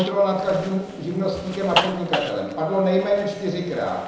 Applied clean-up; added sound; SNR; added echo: none; Zipper (clothing); 8 dB; reverberation time 1.0 s.